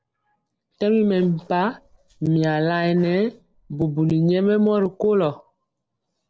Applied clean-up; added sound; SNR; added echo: neural separator model SepFormer DNS4.